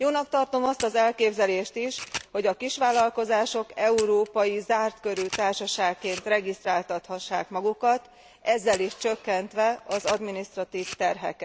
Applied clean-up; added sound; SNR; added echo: none; Camera; 16 dB; none.